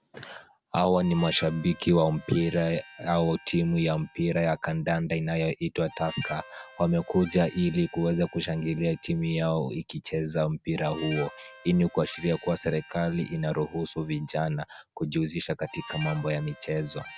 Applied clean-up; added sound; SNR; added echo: none; Harmonica; 19 dB; none.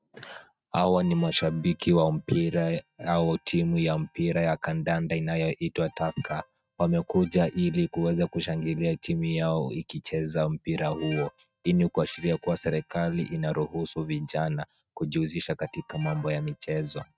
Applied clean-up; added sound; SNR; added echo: neural mask model RNNoise.